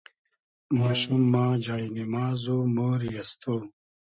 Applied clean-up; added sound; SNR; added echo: neural mask model RNNoise.